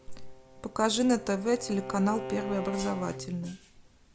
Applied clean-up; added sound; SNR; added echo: none; Bowed string instrument; 11 dB; none.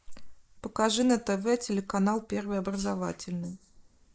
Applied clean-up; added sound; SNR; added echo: neural mask model Resemble Enhance denoiser.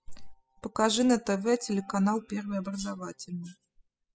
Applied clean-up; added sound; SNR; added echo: classical method spectral subtraction.